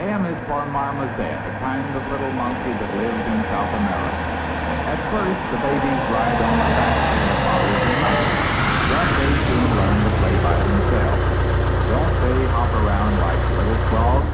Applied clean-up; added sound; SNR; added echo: none; Motor vehicle (road); -5 dB; reverberation time 1.2 s.